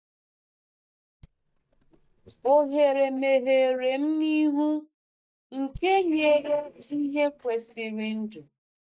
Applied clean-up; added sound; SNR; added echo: neural mask model DeepFilterNet 3.